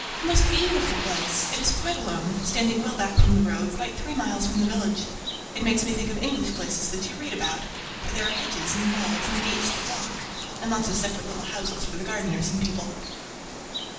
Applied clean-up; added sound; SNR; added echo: none; Bird; 7 dB; reverberation time 0.7 s.